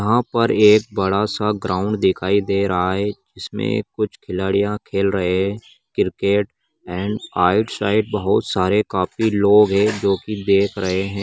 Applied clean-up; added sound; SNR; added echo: none; none; none; none.